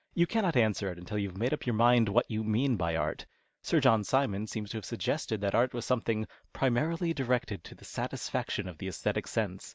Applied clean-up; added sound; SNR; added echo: none; none; none; none.